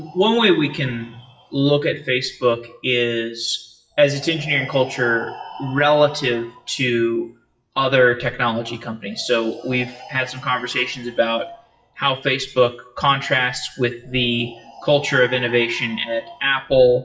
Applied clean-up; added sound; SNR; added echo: classical method WPE with log-MMSE.